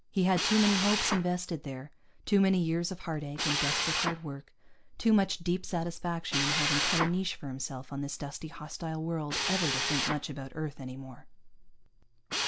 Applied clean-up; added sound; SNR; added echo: none; Drill; 4 dB; none.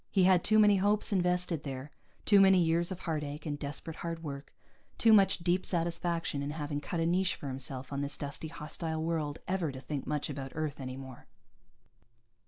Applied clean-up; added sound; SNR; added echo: none; none; none; none.